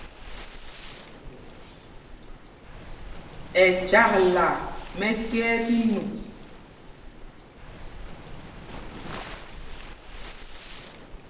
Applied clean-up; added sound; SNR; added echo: none; Waves, surf; 11 dB; reverberation time 0.7 s.